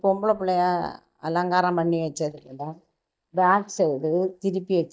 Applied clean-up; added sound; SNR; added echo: neural mask model DeepFilterNet 3.